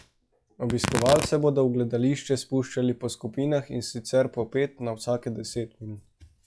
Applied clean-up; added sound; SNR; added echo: classical method log-MMSE.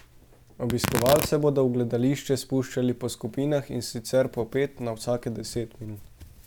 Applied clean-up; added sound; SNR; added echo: none; Tearing; 11 dB; none.